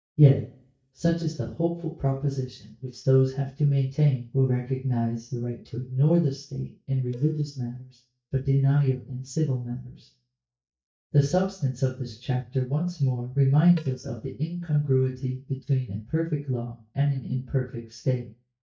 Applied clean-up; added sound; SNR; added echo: neural mask model DeepFilterNet 3.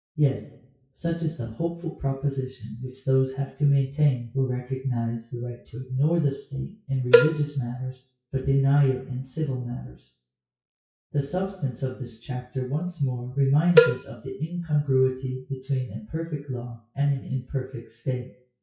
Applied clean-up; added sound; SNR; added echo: classical method WPE with log-MMSE.